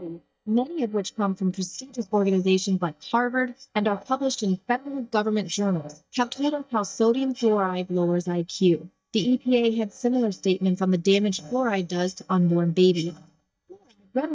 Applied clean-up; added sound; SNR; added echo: neural mask model DeepFilterNet 3.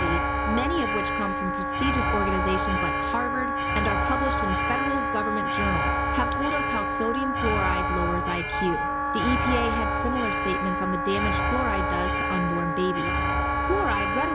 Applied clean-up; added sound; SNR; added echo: none; Alarm + Wind instrument, woodwind instrument; -4 dB; none.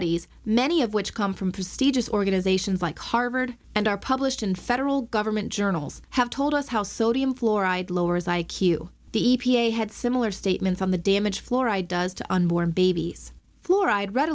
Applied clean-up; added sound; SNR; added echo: none; none; none; none.